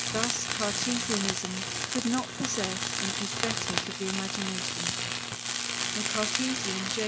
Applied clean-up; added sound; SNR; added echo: none; Tools; -3 dB; none.